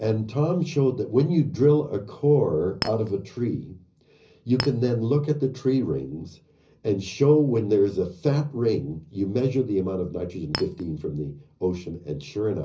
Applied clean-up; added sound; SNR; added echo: none; Chink, clink; 10 dB; reverberation time 0.5 s.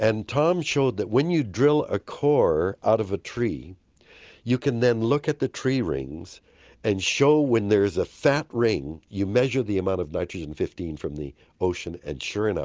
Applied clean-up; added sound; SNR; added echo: none; none; none; none.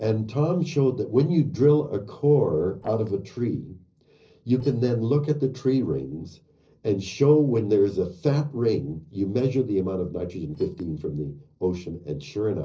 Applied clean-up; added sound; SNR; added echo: neural separator model SepFormer DNS4.